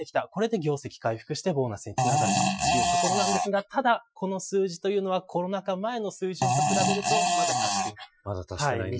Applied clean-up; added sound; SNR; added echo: classical method Wiener filter.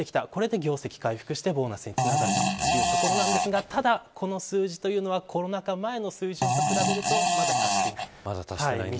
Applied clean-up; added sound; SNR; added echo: none; Fart; -4 dB; none.